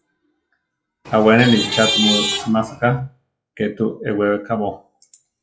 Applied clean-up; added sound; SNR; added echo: classical method log-MMSE.